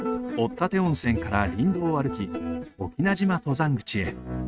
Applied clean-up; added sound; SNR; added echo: neural mask model RNNoise.